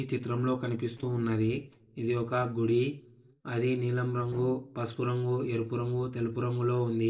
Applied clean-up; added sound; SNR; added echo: neural separator model SepFormer DNS4.